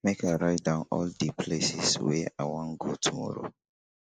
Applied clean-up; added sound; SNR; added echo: neural mask model Resemble Enhance denoiser.